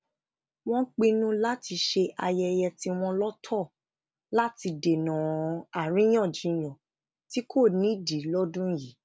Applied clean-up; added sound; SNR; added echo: none; none; none; none.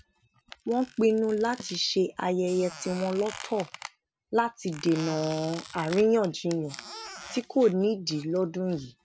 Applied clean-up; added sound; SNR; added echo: none; Squeak; 17 dB; none.